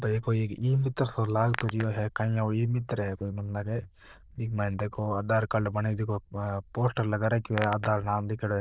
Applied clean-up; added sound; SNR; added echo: neural diffusion model UNIVERSE++.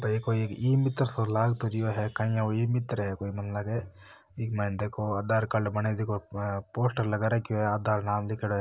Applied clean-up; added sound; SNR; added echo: none; none; none; none.